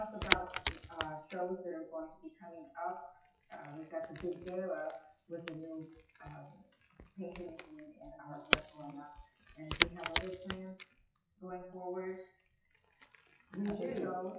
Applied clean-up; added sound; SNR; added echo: classical method WPE with log-MMSE.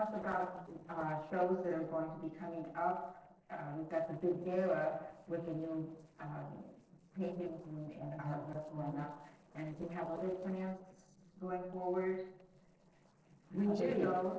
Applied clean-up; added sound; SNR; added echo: neural separator model SepFormer DNS4.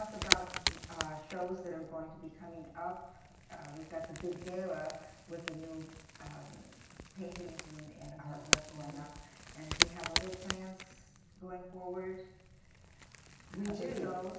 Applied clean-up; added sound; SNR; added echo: none; Crack / Crackle; -3 dB; reverberation time 0.9 s.